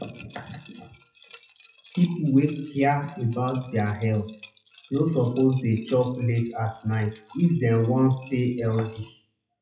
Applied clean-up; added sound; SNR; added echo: classical method WPE with log-MMSE.